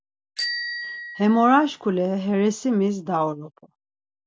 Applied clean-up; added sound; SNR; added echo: none; Bicycle bell; 12 dB; none.